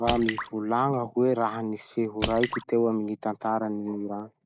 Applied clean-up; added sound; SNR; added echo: none; Drip / Splash, splatter; 8 dB; none.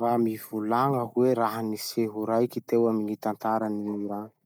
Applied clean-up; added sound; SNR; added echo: none; none; none; none.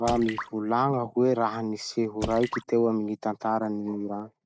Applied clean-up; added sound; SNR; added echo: neural mask model RNNoise.